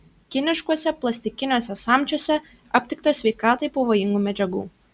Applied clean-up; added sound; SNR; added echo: none; none; none; none.